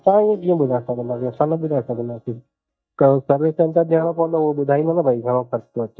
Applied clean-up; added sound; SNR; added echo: neural mask model DeepFilterNet 3.